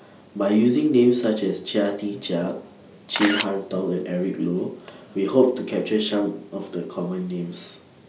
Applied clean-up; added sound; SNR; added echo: none; Camera; 1 dB; none.